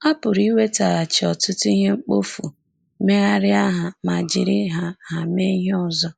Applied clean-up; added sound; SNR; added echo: neural mask model Resemble Enhance denoiser.